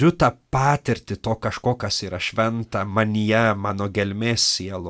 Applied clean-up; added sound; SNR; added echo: none; none; none; none.